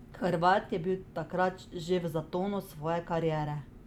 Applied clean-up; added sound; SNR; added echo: none; Engine; 19 dB; none.